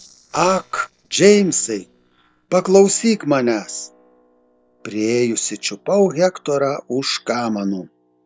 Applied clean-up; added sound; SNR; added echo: neural separator model SepFormer DNS4.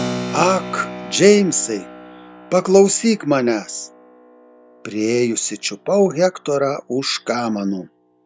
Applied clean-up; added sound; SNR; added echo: none; Keyboard (musical); 15 dB; none.